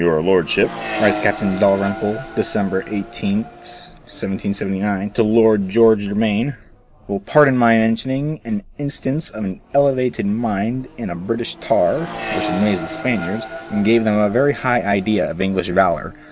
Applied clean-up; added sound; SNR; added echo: none; Accelerating, revving, vroom; 14 dB; none.